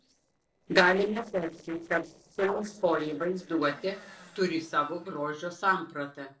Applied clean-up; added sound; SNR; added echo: neural separator model SepFormer DNS4.